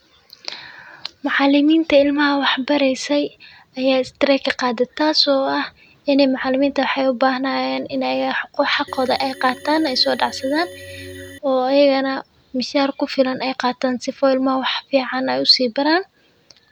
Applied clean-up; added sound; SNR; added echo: none; Organ; 17 dB; none.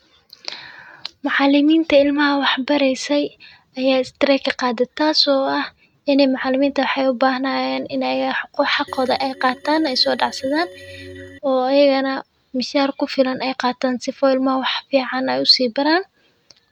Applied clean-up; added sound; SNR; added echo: neural mask model RNNoise.